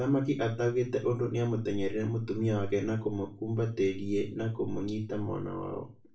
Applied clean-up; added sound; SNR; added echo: none; none; none; reverberation time 0.3 s.